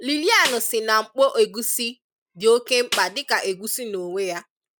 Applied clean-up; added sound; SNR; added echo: none; Snare drum; 12 dB; none.